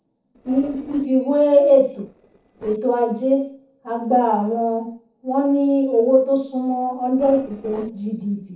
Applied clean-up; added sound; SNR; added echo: neural separator model SepFormer DNS4.